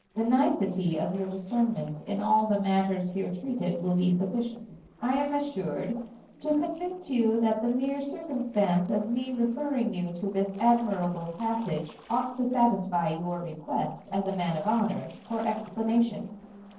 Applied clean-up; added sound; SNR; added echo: neural separator model SepFormer DNS4.